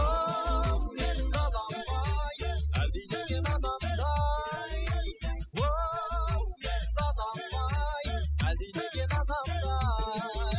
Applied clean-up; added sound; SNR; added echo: classical method spectral subtraction.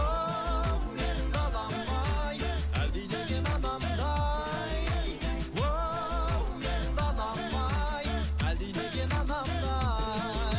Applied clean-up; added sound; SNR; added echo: none; Church bell; 19 dB; none.